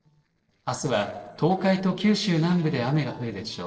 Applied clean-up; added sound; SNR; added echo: neural separator model SepFormer DNS4.